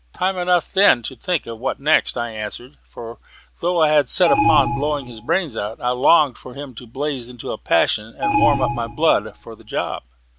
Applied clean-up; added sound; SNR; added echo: none; Alarm; 2 dB; none.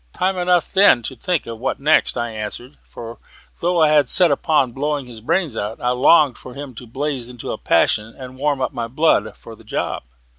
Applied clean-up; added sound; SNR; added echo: none; none; none; none.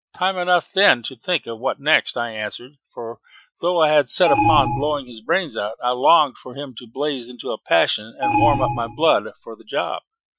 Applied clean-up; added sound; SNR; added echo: classical method Wiener filter.